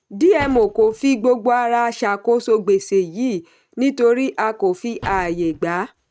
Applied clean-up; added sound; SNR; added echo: neural mask model RNNoise.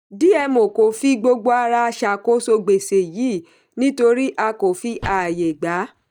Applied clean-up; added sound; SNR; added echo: neural mask model DeepFilterNet 3.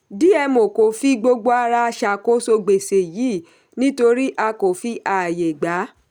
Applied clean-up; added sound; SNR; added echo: none; none; none; none.